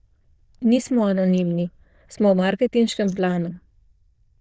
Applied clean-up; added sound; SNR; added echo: neural diffusion model UNIVERSE++.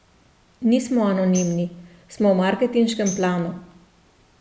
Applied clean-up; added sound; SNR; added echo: none; Tambourine; 18 dB; none.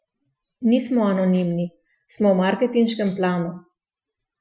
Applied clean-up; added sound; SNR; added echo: classical method Wiener filter.